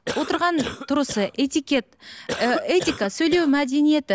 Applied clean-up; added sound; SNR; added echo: none; Cough; 11 dB; none.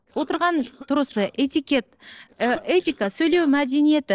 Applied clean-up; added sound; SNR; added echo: neural separator model SepFormer DNS4.